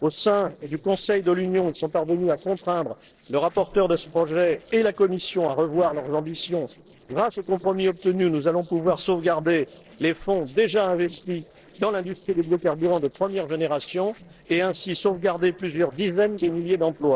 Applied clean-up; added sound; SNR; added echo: neural separator model SepFormer DNS4.